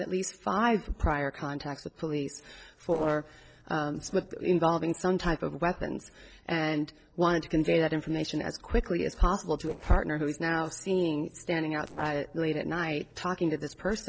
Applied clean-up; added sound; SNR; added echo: neural separator model SepFormer DNS4.